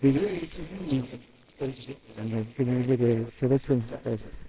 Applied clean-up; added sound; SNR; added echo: neural separator model SepFormer WHAMR!.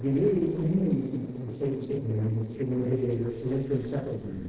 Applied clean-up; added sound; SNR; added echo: neural separator model SepFormer DNS4.